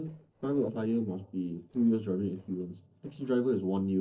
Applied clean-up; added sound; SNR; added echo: neural separator model SepFormer DNS4.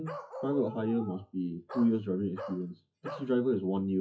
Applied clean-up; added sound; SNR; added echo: classical method WPE with log-MMSE.